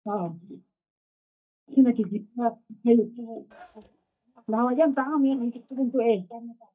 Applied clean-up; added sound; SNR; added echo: neural mask model DeepFilterNet 3.